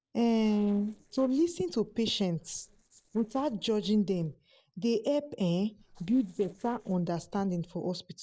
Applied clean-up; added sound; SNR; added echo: neural separator model SepFormer DNS4.